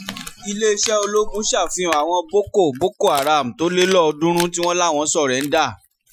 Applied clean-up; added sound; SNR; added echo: classical method Wiener filter.